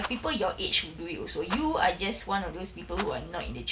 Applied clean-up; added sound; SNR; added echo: none; Rattle; 13 dB; none.